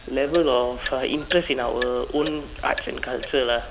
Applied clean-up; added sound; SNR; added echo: none; Clock; 13 dB; none.